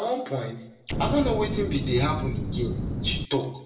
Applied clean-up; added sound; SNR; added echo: none; Explosion; 1 dB; reverberation time 0.7 s.